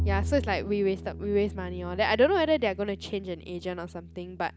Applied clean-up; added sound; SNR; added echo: none; Bowed string instrument; 8 dB; none.